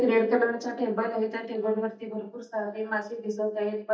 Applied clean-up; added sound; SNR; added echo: neural mask model DeepFilterNet 3.